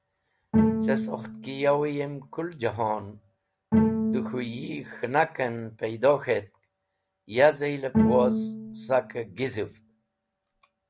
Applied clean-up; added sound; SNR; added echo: none; Bowed string instrument; 1 dB; none.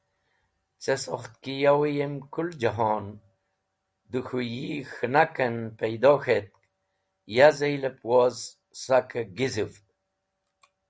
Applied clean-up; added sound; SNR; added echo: none; none; none; none.